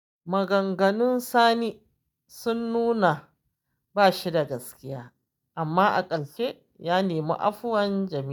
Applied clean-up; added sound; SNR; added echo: neural mask model DeepFilterNet 3.